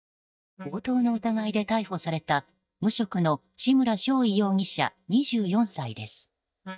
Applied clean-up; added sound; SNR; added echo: neural mask model DeepFilterNet 3.